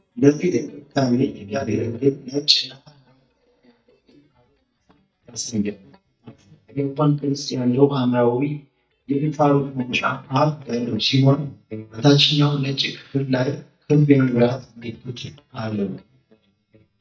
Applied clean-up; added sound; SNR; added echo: neural mask model DeepFilterNet 3.